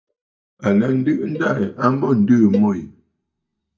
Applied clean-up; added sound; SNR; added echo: neural mask model DeepFilterNet 3.